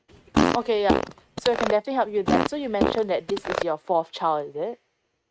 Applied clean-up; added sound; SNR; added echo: neural mask model RNNoise.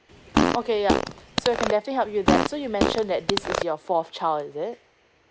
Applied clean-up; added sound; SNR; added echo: none; Fart; -2 dB; none.